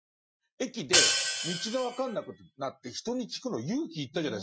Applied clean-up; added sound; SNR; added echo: classical method Wiener filter.